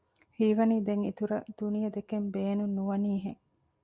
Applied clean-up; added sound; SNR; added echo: none; none; none; none.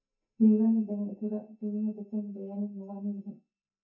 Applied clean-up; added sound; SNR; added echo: neural mask model DeepFilterNet 3.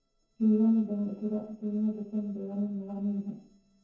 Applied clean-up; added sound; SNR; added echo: neural separator model SepFormer DNS4.